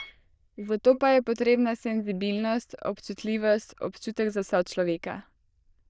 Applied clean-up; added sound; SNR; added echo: neural diffusion model UNIVERSE++.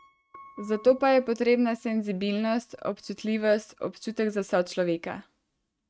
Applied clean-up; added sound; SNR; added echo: neural mask model RNNoise.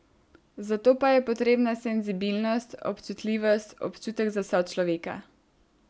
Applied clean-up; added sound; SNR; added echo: none; none; none; none.